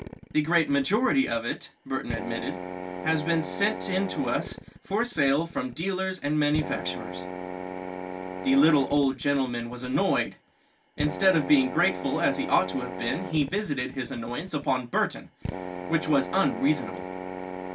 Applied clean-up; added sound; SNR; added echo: none; Drill; 9 dB; reverberation time 0.2 s.